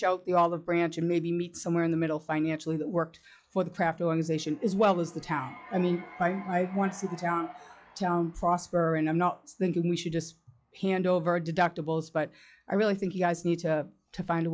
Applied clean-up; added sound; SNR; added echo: classical method log-MMSE.